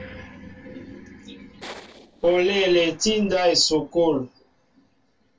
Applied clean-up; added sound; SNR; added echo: neural separator model SepFormer DNS4.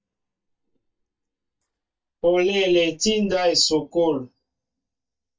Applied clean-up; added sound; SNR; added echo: neural mask model DeepFilterNet 3.